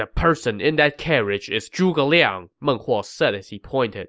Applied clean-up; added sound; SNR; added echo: none; none; none; none.